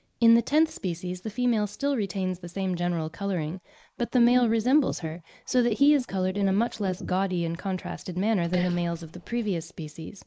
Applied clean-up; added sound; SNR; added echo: neural mask model Resemble Enhance denoiser.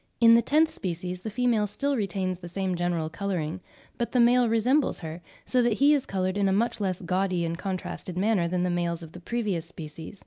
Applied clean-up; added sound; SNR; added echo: none; none; none; none.